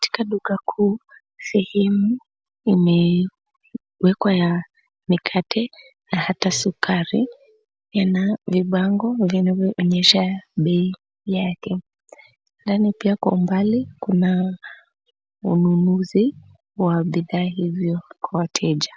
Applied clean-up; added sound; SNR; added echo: none; none; none; none.